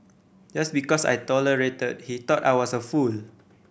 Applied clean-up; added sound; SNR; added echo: none; none; none; none.